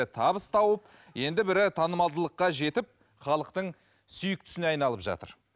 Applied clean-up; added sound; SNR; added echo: none; none; none; none.